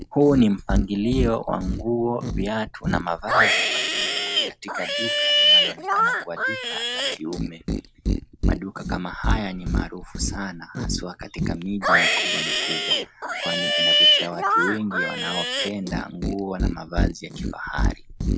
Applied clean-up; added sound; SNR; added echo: none; Livestock, farm animals, working animals; -4 dB; none.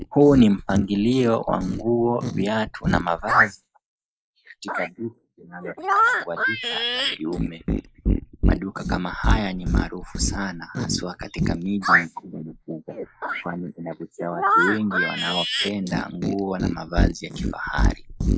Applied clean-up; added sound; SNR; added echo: neural mask model Resemble Enhance denoiser.